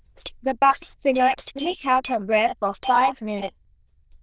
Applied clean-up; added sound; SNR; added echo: neural diffusion model UNIVERSE++.